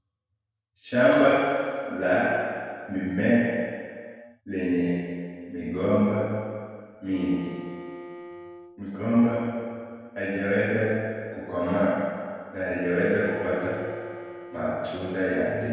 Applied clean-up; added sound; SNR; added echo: none; Bowed string instrument; 16 dB; reverberation time 1.9 s.